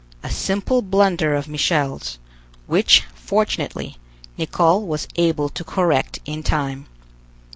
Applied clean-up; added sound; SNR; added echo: none; none; none; none.